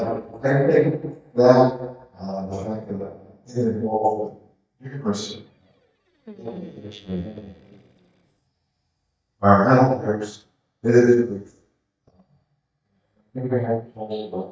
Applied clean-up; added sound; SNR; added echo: neural mask model DeepFilterNet 3.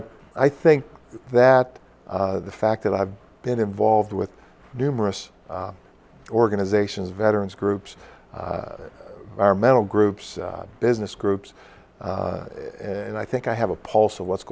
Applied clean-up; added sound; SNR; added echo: none; none; none; none.